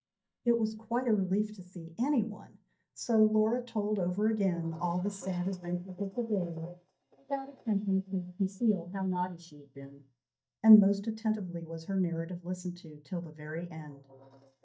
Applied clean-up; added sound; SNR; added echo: neural mask model DeepFilterNet 3.